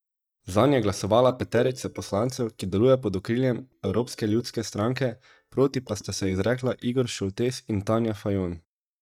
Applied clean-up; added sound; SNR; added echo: neural mask model DeepFilterNet 3.